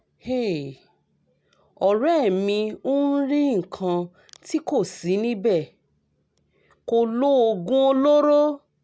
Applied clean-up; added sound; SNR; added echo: none; none; none; none.